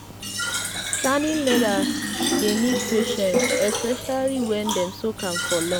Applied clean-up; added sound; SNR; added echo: none; Fill (with liquid); 1 dB; none.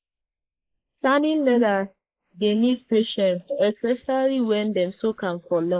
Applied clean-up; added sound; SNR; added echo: neural mask model Resemble Enhance denoiser.